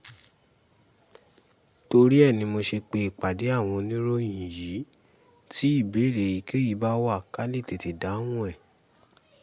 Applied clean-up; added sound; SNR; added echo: none; none; none; none.